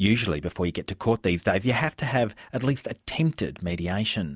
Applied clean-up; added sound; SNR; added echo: none; none; none; none.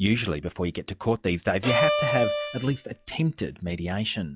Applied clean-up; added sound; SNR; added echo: classical method log-MMSE.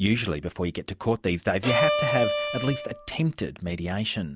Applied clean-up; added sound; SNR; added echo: none; Bowed string instrument; -1 dB; none.